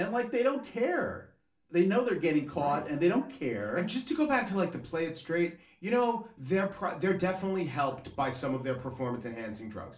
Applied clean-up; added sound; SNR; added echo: none; none; none; reverberation time 0.4 s.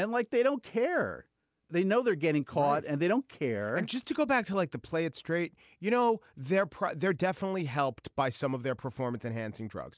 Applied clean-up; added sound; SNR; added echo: none; none; none; none.